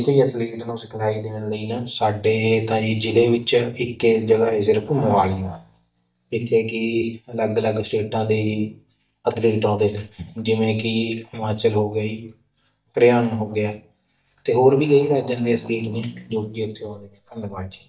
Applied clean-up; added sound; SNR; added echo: neural mask model DeepFilterNet 3.